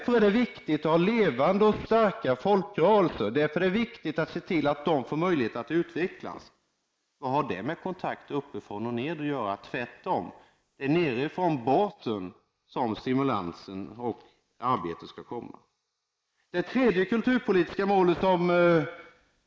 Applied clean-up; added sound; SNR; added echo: neural mask model Resemble Enhance denoiser.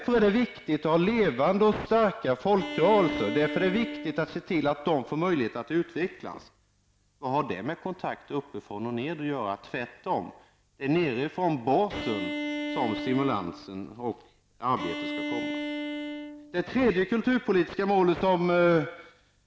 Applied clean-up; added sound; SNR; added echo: none; Bowed string instrument; 8 dB; none.